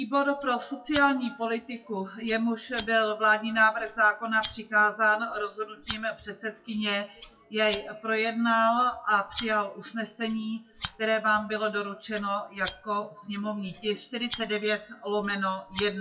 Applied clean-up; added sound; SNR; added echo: classical method WPE with log-MMSE.